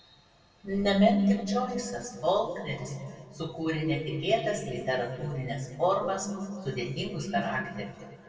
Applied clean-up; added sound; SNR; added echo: none; none; none; reverberation time 2.0 s.